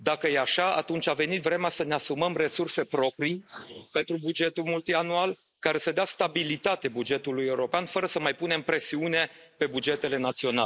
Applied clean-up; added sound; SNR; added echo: neural mask model Resemble Enhance denoiser.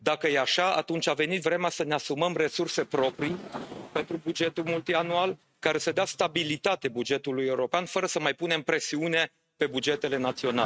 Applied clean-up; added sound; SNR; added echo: neural mask model RNNoise.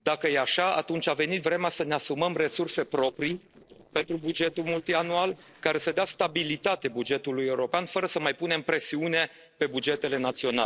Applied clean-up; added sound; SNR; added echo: neural separator model SepFormer DNS4.